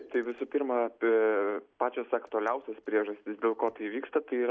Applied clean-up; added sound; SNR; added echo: none; none; none; none.